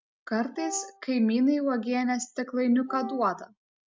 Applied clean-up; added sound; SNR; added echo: none; Wind instrument, woodwind instrument; 13 dB; none.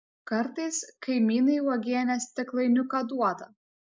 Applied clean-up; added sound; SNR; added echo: neural mask model Resemble Enhance denoiser.